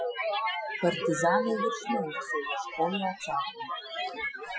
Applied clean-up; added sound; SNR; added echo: classical method Wiener filter.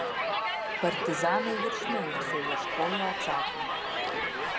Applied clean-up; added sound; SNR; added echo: none; Crowd; -4 dB; none.